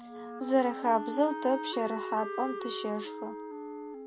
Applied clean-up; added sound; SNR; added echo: none; Wind instrument, woodwind instrument + Wind instrument, woodwind instrument; 7 dB; none.